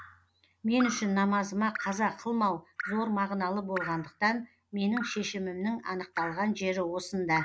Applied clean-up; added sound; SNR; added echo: none; Drip; 13 dB; none.